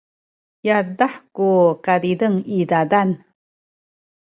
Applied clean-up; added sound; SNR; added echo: none; none; none; none.